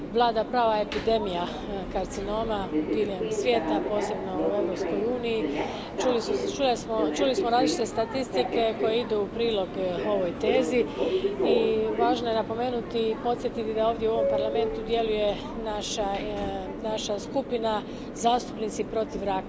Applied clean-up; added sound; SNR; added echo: none; Subway, metro, underground; 3 dB; none.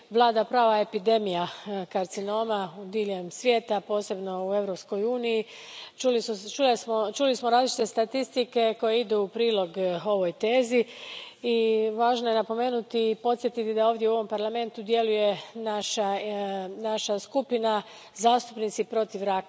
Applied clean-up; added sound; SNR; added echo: none; none; none; none.